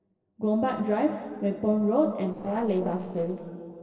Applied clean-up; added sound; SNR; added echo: neural separator model SepFormer DNS4.